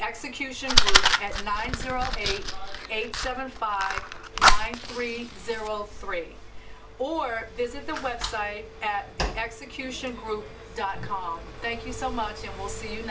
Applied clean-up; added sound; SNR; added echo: none; Fire; -5 dB; none.